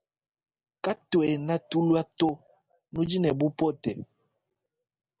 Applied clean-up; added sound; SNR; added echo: none; none; none; none.